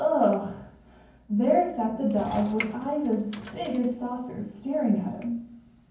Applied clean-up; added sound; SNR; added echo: none; Sliding door / Train; 18 dB; reverberation time 0.9 s.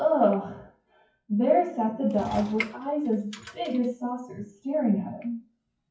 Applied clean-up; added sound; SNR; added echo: classical method WPE with log-MMSE.